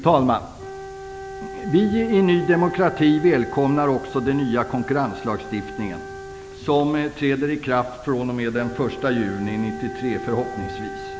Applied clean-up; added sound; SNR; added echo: none; Wind instrument, woodwind instrument; 13 dB; none.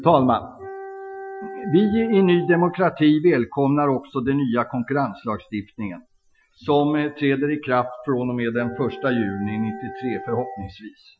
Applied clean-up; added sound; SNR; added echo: classical method Wiener filter.